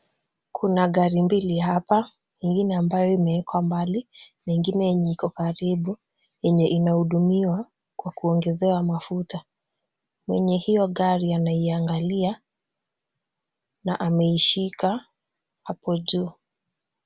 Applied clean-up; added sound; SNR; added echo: none; none; none; none.